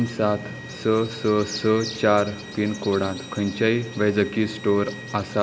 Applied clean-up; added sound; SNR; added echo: none; Bird vocalization, bird call, bird song + Bowed string instrument; 16 dB; none.